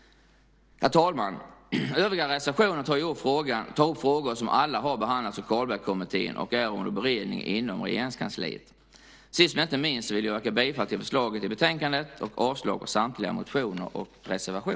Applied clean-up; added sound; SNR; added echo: none; none; none; none.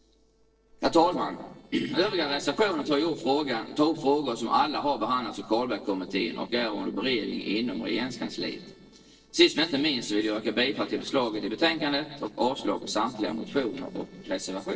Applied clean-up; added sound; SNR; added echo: neural separator model SepFormer DNS4.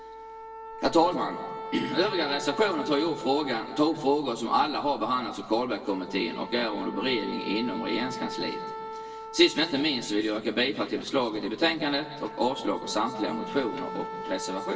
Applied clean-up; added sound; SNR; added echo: none; Wind instrument, woodwind instrument; 11 dB; reverberation time 1.7 s.